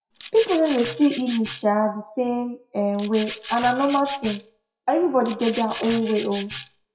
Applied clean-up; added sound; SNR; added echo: classical method WPE with log-MMSE.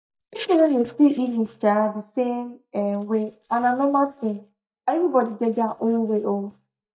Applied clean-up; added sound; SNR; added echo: neural mask model DeepFilterNet 3.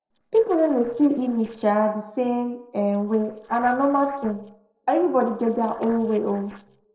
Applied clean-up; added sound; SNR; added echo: neural separator model SepFormer DNS4.